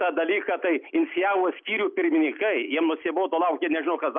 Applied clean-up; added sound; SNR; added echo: none; none; none; none.